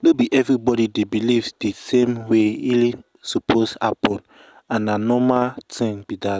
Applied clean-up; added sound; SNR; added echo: none; none; none; none.